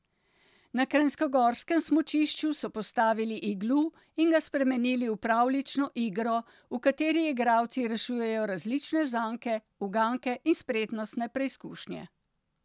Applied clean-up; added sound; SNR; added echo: none; none; none; none.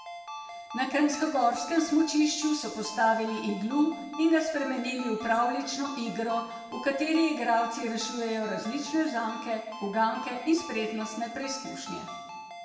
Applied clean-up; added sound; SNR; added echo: none; Ringtone; 13 dB; reverberation time 1.3 s.